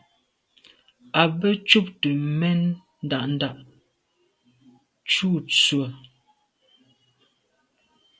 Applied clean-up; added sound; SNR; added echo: none; none; none; none.